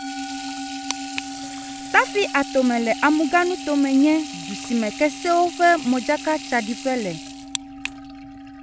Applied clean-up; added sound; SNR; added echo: none; Sink (filling or washing) / Water tap, faucet + Musical instrument; 11 dB; none.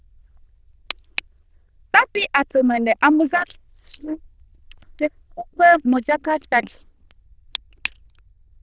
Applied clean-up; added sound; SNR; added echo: neural diffusion model UNIVERSE++.